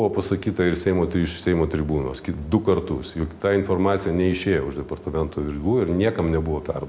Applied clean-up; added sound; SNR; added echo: none; none; none; none.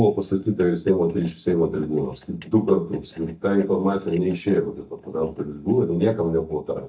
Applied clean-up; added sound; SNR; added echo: neural mask model DeepFilterNet 3.